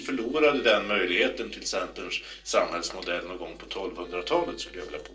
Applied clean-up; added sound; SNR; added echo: neural separator model SepFormer DNS4.